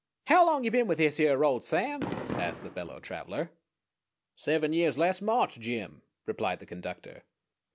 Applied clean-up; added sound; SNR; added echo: none; Fireworks; 8 dB; none.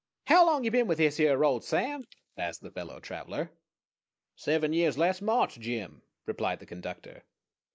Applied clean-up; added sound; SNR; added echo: neural mask model Resemble Enhance denoiser.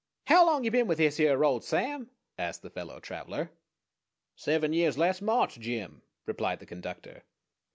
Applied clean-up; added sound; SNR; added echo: none; none; none; none.